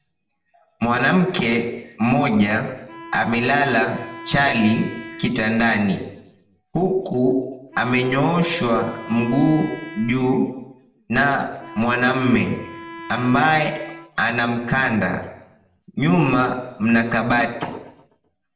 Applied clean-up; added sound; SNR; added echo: none; Wind instrument, woodwind instrument; 17 dB; reverberation time 0.7 s.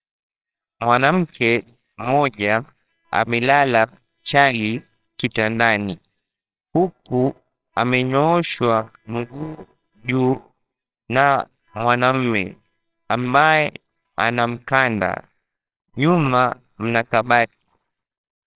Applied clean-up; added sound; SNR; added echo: neural separator model SepFormer WHAMR!.